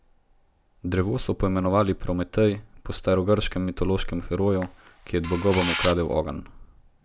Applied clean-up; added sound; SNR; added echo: none; Camera; 4 dB; none.